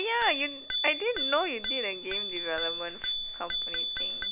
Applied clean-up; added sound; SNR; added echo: none; Bicycle bell; 0 dB; none.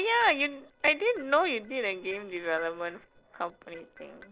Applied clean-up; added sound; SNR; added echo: neural separator model SepFormer DNS4.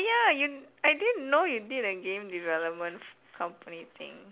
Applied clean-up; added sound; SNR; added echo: none; none; none; none.